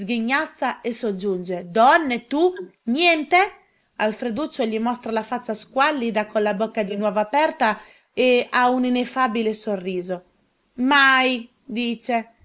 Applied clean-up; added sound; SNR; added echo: neural mask model Resemble Enhance denoiser.